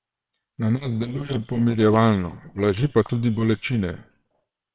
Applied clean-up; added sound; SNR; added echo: neural separator model SepFormer WHAM!.